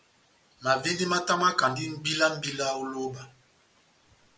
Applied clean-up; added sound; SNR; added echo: none; none; none; none.